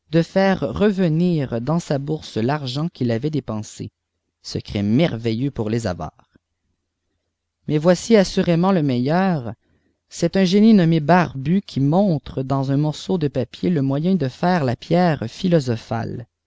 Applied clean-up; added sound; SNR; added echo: none; none; none; none.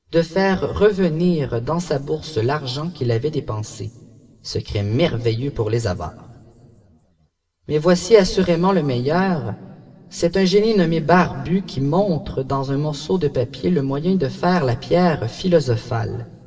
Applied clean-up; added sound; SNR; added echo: none; none; none; reverberation time 2.8 s.